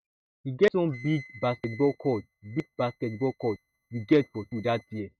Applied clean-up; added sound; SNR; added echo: neural mask model RNNoise.